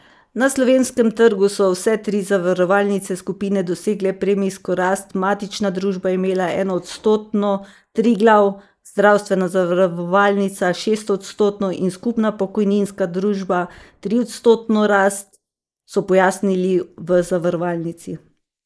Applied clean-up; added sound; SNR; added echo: neural mask model Resemble Enhance denoiser.